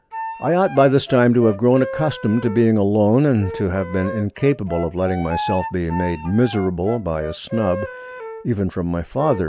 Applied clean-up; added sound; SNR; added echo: none; Wind instrument, woodwind instrument; 12 dB; none.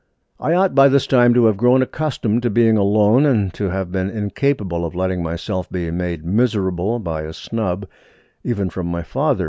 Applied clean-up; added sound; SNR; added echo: none; none; none; none.